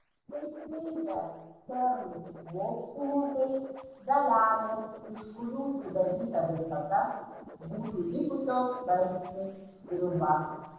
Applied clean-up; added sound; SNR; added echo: neural separator model SepFormer DNS4.